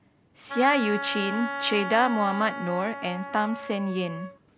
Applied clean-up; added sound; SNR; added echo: none; Wind instrument, woodwind instrument; 8 dB; none.